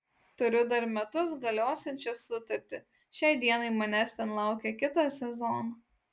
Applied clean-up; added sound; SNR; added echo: none; none; none; none.